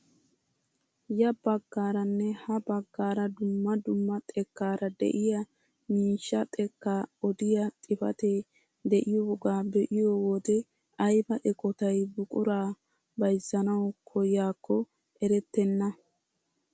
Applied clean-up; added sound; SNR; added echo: none; none; none; none.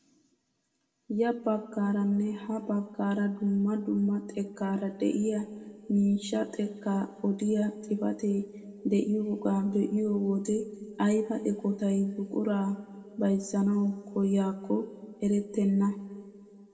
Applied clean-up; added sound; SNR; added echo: none; none; none; reverberation time 2.1 s.